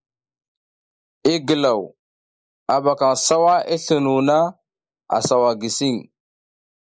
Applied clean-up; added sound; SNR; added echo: neural mask model Resemble Enhance denoiser.